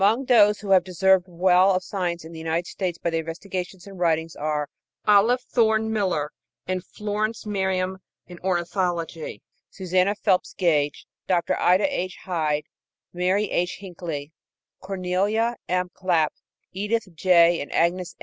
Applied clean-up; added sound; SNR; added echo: none; none; none; none.